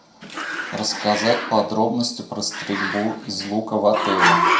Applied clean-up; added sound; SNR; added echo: none; Growling; 1 dB; reverberation time 0.4 s.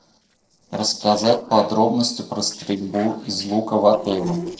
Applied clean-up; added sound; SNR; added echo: neural separator model SepFormer DNS4.